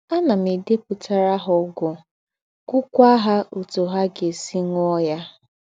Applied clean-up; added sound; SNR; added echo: none; none; none; none.